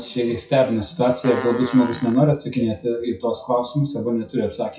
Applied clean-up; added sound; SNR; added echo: classical method WPE with log-MMSE.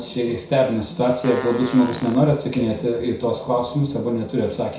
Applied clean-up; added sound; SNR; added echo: none; Fart; 16 dB; reverberation time 0.6 s.